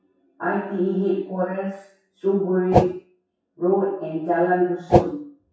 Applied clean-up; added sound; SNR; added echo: classical method WPE with log-MMSE.